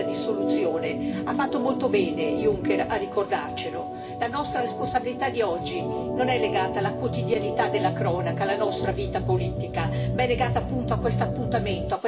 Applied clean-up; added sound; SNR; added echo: none; Organ; 1 dB; reverberation time 0.2 s.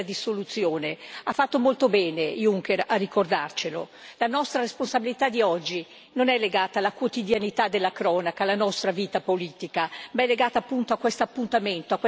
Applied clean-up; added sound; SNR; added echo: none; none; none; none.